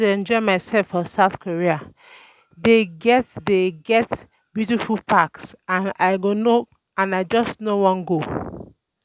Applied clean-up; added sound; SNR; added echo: none; none; none; none.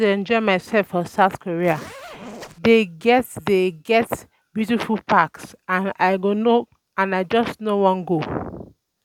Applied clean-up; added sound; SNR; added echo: none; Zipper (clothing); 17 dB; none.